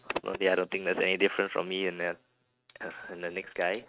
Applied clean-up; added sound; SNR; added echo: neural mask model RNNoise.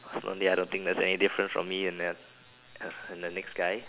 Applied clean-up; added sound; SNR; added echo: none; none; none; none.